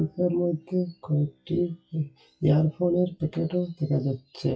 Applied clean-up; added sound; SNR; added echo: classical method WPE with log-MMSE.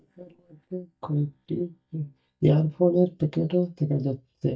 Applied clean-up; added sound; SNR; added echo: neural mask model DeepFilterNet 3.